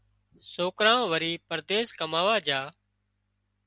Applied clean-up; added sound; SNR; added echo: none; none; none; none.